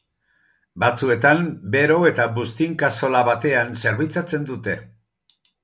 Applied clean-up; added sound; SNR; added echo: none; none; none; none.